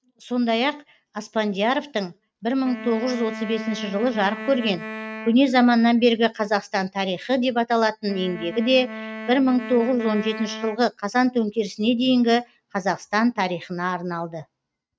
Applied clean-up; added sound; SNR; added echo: neural mask model RNNoise.